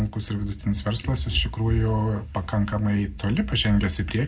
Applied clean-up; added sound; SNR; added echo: none; none; none; reverberation time 0.3 s.